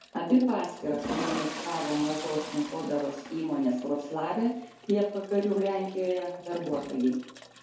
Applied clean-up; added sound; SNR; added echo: none; Toilet flush; 12 dB; reverberation time 2.3 s.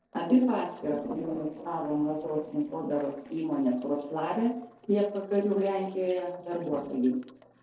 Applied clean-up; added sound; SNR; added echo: neural separator model SepFormer DNS4.